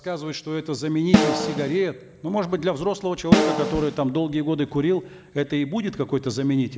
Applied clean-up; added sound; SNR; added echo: none; Snare drum; -4 dB; none.